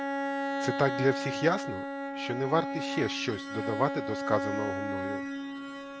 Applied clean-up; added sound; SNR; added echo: none; Bowed string instrument; 2 dB; none.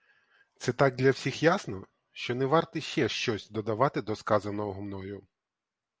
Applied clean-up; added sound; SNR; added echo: none; none; none; none.